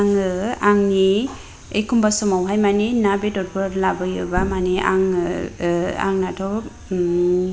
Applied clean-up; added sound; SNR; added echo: none; none; none; none.